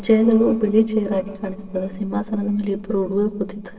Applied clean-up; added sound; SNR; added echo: neural separator model SepFormer DNS4.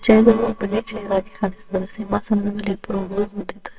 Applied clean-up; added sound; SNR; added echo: neural separator model SepFormer WHAMR!.